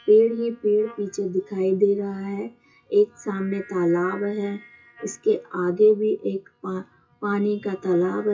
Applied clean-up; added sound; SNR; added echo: classical method WPE with log-MMSE.